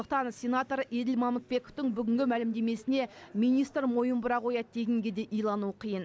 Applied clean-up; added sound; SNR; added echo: none; none; none; none.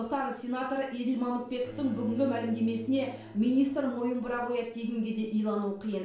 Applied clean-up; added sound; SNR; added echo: none; Bowed string instrument; 18 dB; reverberation time 0.4 s.